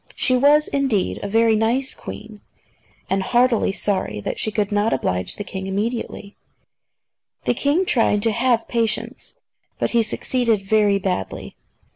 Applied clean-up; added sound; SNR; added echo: none; none; none; none.